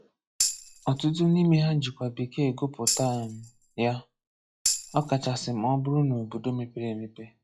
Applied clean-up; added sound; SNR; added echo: classical method log-MMSE.